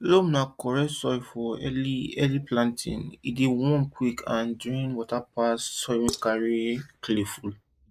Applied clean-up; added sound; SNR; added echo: neural mask model Resemble Enhance denoiser.